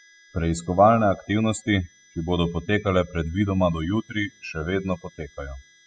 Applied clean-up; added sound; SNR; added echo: classical method spectral subtraction.